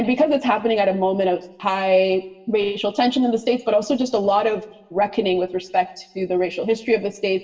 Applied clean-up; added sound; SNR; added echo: none; none; none; reverberation time 0.7 s.